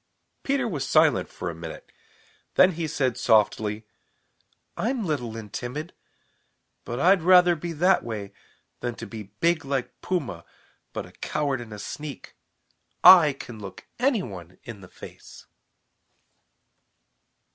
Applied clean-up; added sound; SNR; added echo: none; none; none; none.